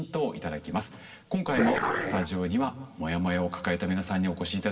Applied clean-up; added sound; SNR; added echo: none; Dog; 0 dB; reverberation time 1.6 s.